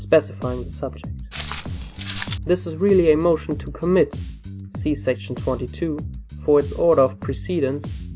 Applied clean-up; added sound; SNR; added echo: none; Bass guitar + Walk, footsteps; 9 dB; none.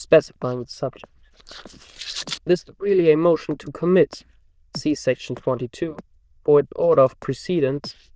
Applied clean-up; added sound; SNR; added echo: neural diffusion model UNIVERSE++.